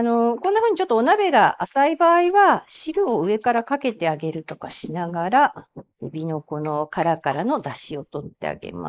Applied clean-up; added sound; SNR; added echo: neural mask model Resemble Enhance denoiser.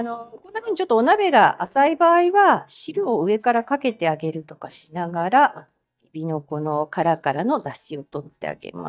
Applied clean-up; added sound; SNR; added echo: neural mask model DeepFilterNet 3.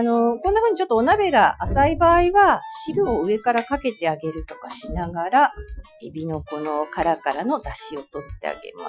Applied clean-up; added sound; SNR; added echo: classical method Wiener filter.